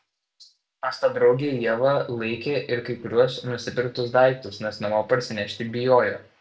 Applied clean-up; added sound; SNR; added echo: none; none; none; reverberation time 0.3 s.